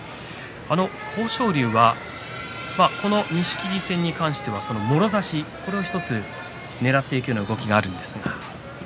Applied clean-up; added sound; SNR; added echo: none; none; none; none.